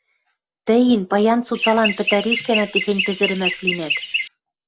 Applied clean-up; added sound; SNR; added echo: none; Chirp, tweet; 3 dB; none.